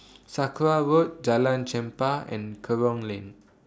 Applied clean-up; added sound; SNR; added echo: none; none; none; none.